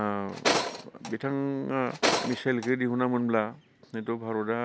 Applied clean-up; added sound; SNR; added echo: none; Tools; 2 dB; none.